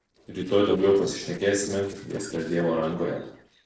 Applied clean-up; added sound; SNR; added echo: neural separator model SepFormer DNS4.